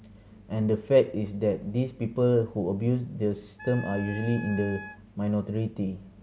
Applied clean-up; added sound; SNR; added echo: none; Wind instrument, woodwind instrument; 14 dB; none.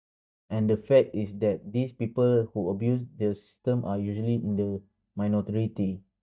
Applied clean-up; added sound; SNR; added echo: neural mask model DeepFilterNet 3.